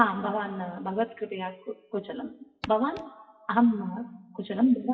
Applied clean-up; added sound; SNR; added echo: classical method WPE with log-MMSE.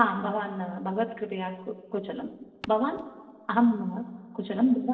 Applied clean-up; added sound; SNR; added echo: neural separator model SepFormer DNS4.